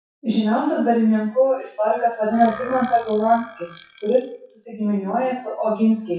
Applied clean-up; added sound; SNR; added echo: classical method WPE with log-MMSE.